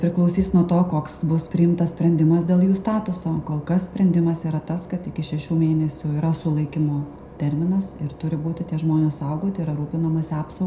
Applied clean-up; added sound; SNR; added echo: none; Engine / Boat, Water vehicle; 19 dB; reverberation time 0.5 s.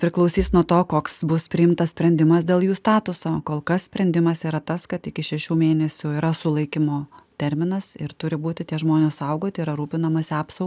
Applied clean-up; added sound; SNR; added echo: none; none; none; none.